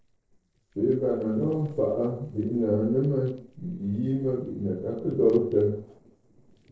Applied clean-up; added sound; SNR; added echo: neural separator model SepFormer DNS4.